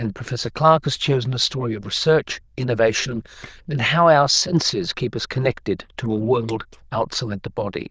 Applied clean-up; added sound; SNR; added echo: neural diffusion model UNIVERSE++.